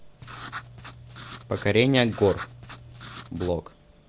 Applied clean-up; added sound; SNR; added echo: none; Writing; 13 dB; none.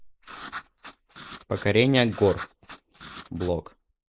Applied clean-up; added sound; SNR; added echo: neural mask model Resemble Enhance denoiser.